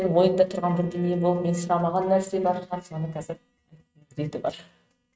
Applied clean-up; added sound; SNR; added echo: neural mask model RNNoise.